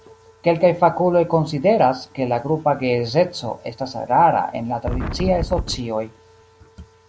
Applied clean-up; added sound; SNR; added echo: none; Wind; 5 dB; none.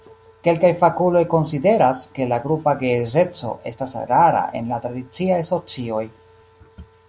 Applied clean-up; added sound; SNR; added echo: none; none; none; none.